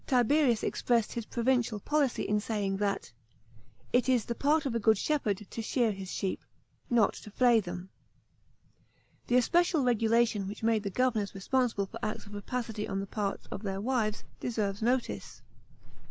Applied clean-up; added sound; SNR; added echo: none; none; none; none.